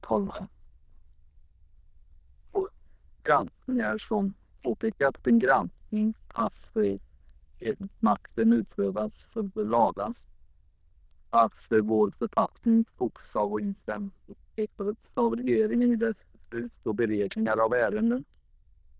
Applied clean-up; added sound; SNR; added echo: neural diffusion model UNIVERSE++.